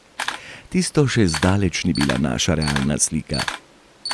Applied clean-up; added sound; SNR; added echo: none; Camera; 9 dB; none.